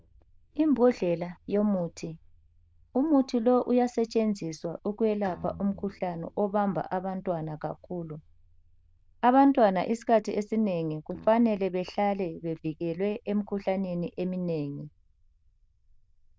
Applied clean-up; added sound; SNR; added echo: neural diffusion model UNIVERSE++.